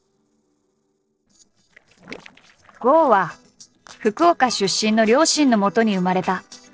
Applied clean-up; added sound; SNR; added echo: neural separator model SepFormer DNS4.